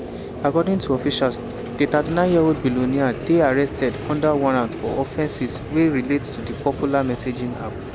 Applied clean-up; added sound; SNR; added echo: none; Vehicle; 9 dB; none.